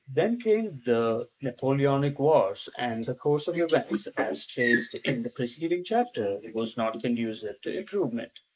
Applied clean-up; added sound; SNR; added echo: neural mask model Resemble Enhance denoiser.